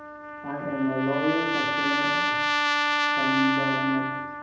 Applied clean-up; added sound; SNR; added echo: none; Trumpet; -3 dB; reverberation time 0.9 s.